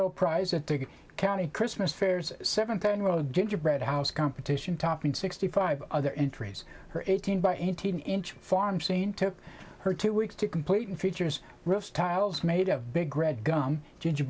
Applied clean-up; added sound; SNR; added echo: none; none; none; none.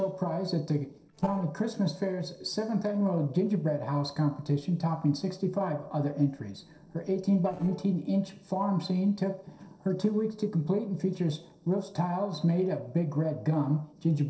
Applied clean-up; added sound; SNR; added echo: neural separator model SepFormer DNS4.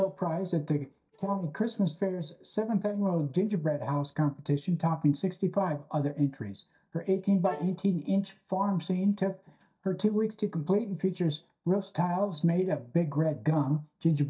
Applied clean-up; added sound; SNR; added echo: neural mask model DeepFilterNet 3.